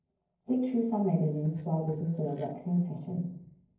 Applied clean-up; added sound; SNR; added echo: neural separator model SepFormer DNS4.